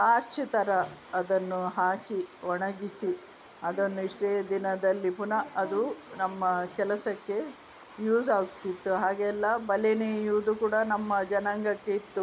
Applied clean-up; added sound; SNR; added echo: none; none; none; none.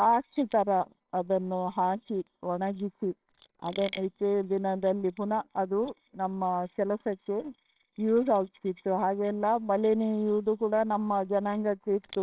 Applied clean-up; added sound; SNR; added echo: neural separator model SepFormer WHAMR!.